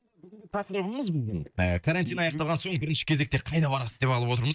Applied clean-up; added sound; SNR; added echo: neural mask model DeepFilterNet 3.